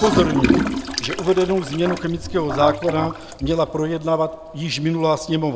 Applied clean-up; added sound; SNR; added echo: none; Toilet flush / Gurgling; 4 dB; none.